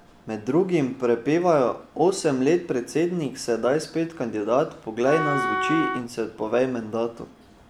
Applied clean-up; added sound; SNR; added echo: none; Wind instrument, woodwind instrument; 5 dB; none.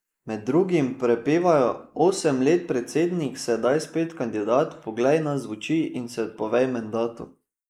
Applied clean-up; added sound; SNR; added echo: neural mask model Resemble Enhance denoiser.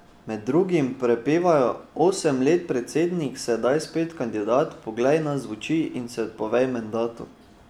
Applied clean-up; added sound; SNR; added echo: none; none; none; none.